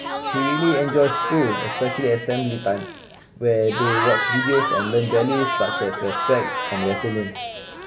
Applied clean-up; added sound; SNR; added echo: none; Crowd / Cheering; 3 dB; reverberation time 0.2 s.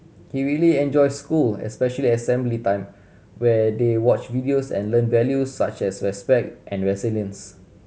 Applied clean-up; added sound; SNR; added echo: none; none; none; none.